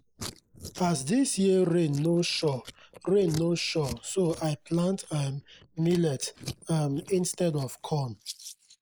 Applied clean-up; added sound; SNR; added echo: neural mask model Resemble Enhance denoiser.